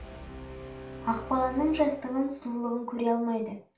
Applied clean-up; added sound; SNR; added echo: none; Brass instrument; 14 dB; reverberation time 0.3 s.